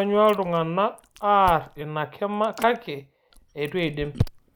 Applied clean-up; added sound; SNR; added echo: none; Chewing, mastication; 12 dB; none.